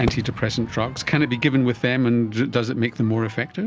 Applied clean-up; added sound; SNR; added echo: none; Crowd / Fireworks; 14 dB; none.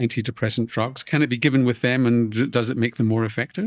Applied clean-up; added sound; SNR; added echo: neural mask model DeepFilterNet 3.